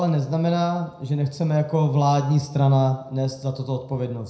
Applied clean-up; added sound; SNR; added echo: none; none; none; reverberation time 0.4 s.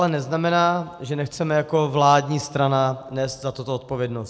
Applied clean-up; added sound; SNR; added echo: none; none; none; none.